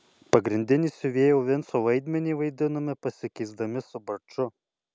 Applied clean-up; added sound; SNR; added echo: none; none; none; none.